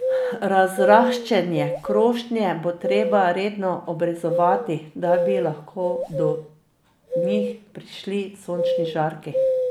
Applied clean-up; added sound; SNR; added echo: none; Bird vocalization, bird call, bird song; 3 dB; none.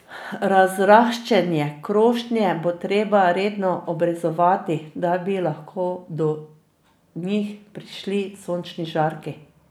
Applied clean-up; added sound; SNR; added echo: none; none; none; none.